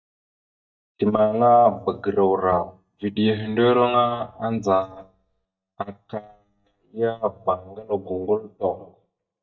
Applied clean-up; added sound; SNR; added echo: neural mask model DeepFilterNet 3.